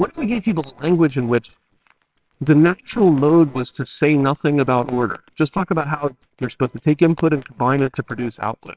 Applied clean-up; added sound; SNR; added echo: neural separator model SepFormer WHAMR!.